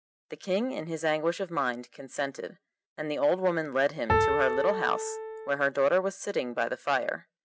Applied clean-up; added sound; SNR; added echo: none; Piano; -1 dB; none.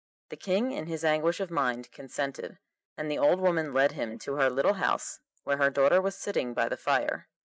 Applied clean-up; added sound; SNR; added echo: neural mask model Resemble Enhance denoiser.